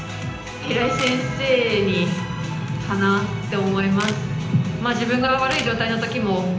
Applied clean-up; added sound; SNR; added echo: none; Camera; 16 dB; reverberation time 0.9 s.